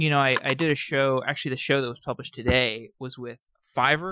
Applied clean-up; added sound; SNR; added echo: classical method Wiener filter.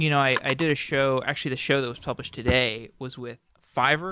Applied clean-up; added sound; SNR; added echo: none; Drawer open or close; 13 dB; none.